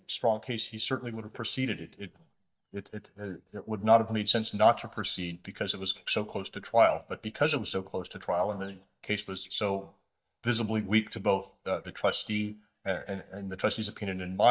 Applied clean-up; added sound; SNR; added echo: neural mask model DeepFilterNet 3.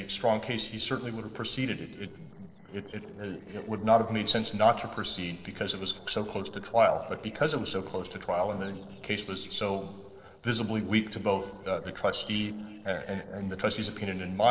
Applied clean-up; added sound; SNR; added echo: neural separator model SepFormer DNS4.